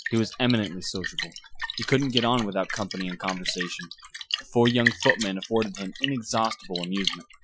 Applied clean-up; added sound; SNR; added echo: classical method Wiener filter.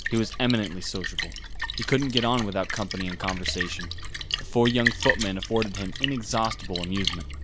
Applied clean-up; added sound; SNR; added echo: none; Splash, splatter; 4 dB; none.